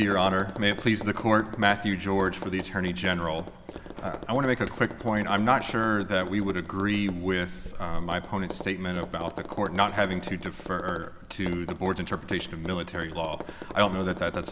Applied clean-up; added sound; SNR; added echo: none; Tap; 11 dB; none.